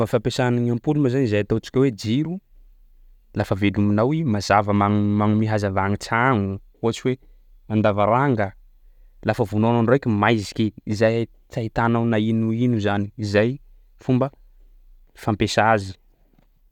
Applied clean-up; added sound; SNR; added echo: none; none; none; none.